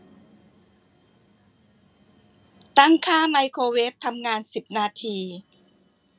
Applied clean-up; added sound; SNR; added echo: none; none; none; none.